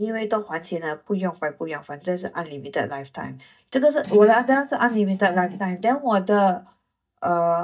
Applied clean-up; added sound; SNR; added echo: neural mask model DeepFilterNet 3.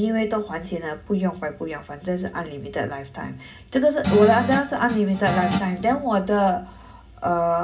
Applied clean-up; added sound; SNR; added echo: none; Guitar; 4 dB; reverberation time 0.4 s.